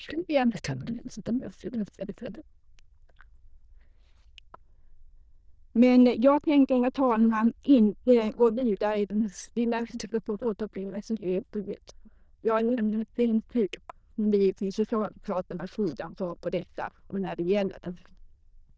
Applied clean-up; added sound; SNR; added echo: neural diffusion model UNIVERSE++.